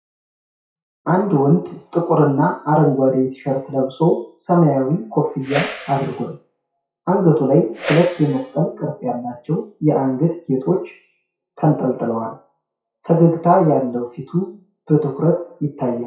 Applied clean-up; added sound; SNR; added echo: classical method WPE with log-MMSE.